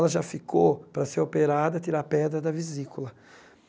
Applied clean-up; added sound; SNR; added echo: none; none; none; none.